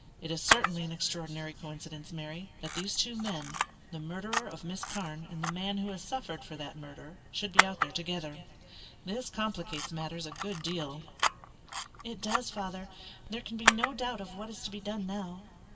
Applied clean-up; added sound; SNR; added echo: none; Camera; -1 dB; reverberation time 2.4 s.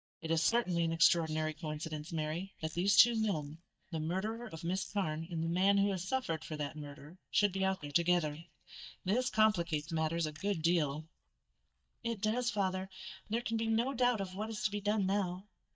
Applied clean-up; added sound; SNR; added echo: neural mask model DeepFilterNet 3.